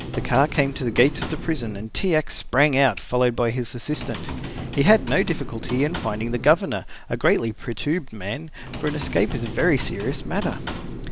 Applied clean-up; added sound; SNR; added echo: none; Typing; 10 dB; none.